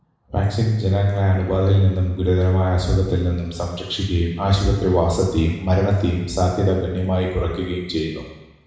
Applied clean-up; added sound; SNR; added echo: none; none; none; reverberation time 1.0 s.